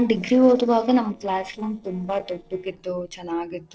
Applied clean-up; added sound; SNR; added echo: neural separator model SepFormer DNS4.